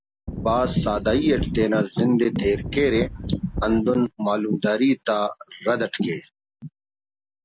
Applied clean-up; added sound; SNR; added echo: none; Wind; 8 dB; none.